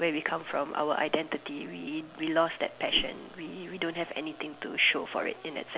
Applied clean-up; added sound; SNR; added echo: none; Whoosh, swoosh, swish + Crowd; 18 dB; none.